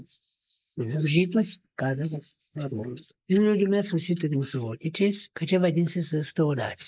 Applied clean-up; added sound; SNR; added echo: neural mask model Resemble Enhance denoiser.